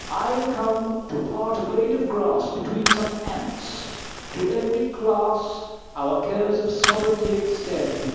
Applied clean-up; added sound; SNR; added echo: none; Fire; 7 dB; reverberation time 1.2 s.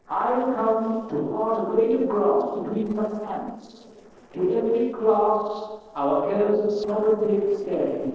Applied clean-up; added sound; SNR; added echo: neural separator model SepFormer DNS4.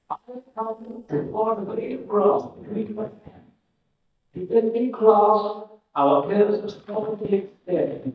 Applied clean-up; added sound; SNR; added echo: neural mask model DeepFilterNet 3.